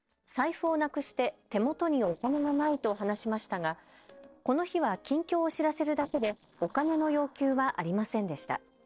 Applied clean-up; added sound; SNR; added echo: neural separator model SepFormer DNS4.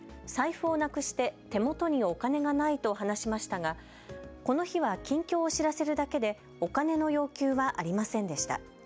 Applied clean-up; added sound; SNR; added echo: none; none; none; none.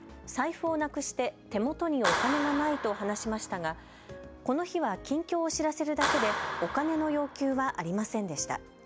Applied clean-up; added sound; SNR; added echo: none; Clapping; 6 dB; none.